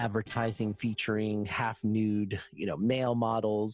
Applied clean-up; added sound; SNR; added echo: neural separator model SepFormer DNS4.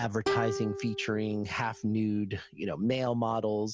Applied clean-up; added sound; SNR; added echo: none; Plucked string instrument; 7 dB; none.